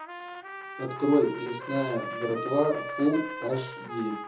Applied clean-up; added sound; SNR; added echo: none; Trumpet; 9 dB; reverberation time 0.6 s.